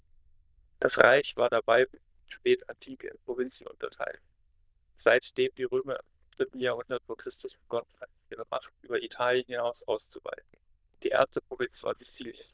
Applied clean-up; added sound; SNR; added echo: neural diffusion model UNIVERSE++.